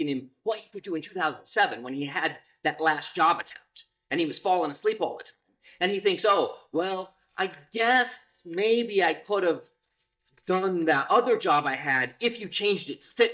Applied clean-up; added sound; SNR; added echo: neural mask model DeepFilterNet 3.